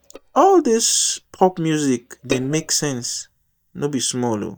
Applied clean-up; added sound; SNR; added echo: neural mask model DeepFilterNet 3.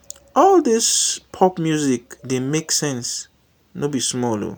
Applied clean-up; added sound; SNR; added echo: none; none; none; none.